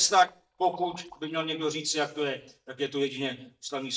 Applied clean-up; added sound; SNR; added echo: neural mask model DeepFilterNet 3.